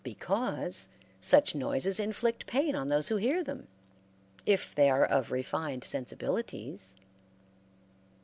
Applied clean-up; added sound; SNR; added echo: none; none; none; none.